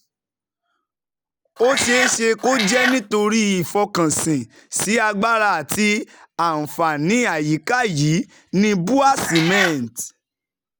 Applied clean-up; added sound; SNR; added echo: none; Meow; 3 dB; none.